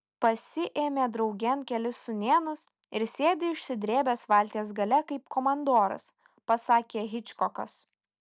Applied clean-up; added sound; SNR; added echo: none; none; none; none.